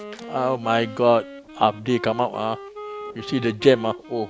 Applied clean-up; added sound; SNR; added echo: none; Wind instrument, woodwind instrument; 14 dB; none.